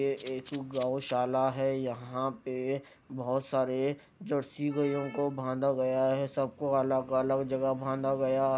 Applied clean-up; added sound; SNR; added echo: none; Rattle (instrument); 5 dB; none.